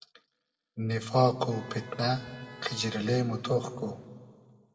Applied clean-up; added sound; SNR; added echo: none; Motor vehicle (road); 20 dB; reverberation time 1.3 s.